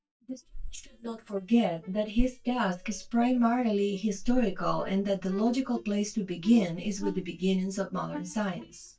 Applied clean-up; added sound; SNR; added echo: neural mask model DeepFilterNet 3.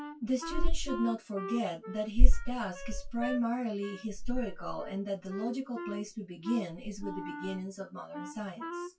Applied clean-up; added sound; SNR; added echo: classical method WPE with log-MMSE.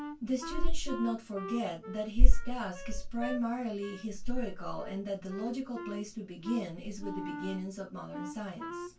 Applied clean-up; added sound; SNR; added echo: none; Wind instrument, woodwind instrument; 16 dB; reverberation time 0.1 s.